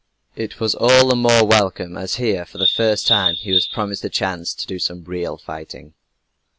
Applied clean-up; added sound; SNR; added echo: none; Bird vocalization, bird call, bird song; 1 dB; none.